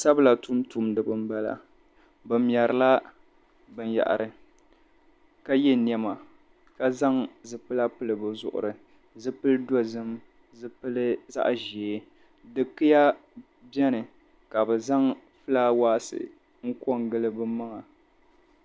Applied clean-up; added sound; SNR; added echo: none; none; none; none.